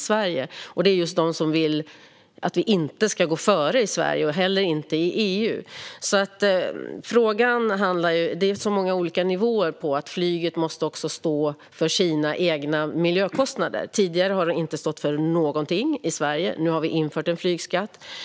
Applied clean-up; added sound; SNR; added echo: none; none; none; none.